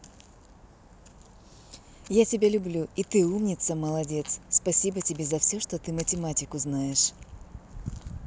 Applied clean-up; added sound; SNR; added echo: none; none; none; none.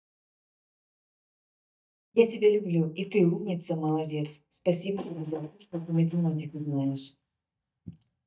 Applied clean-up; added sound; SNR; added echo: neural mask model DeepFilterNet 3.